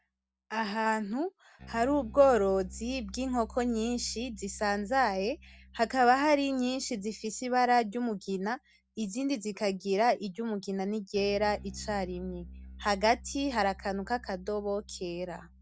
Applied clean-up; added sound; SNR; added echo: none; Bass guitar; 20 dB; none.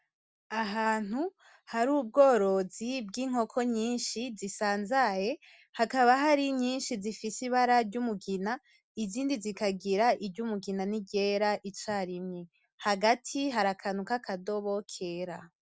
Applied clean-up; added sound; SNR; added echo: none; none; none; none.